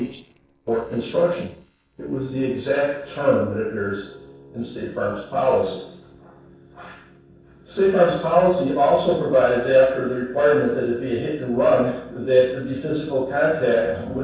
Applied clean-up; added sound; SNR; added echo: neural separator model SepFormer DNS4.